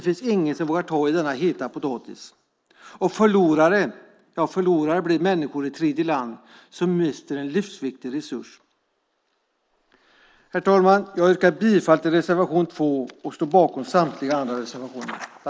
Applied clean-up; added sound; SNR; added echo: neural mask model Resemble Enhance denoiser.